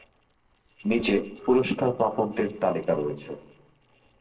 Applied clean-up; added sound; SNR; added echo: neural separator model SepFormer DNS4.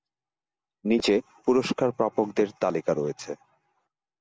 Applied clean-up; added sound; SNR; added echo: none; none; none; none.